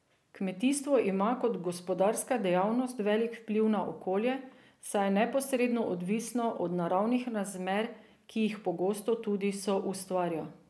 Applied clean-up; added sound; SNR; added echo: none; none; none; none.